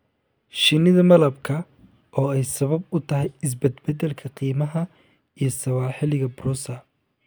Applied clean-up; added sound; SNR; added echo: none; none; none; none.